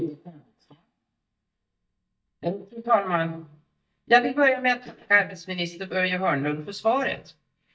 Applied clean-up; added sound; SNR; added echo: neural mask model DeepFilterNet 3.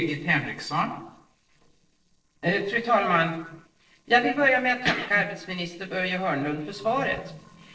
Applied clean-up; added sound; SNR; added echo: neural separator model SepFormer DNS4.